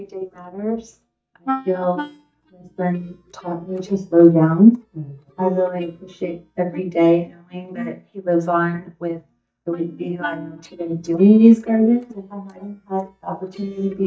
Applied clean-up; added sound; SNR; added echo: neural mask model DeepFilterNet 3.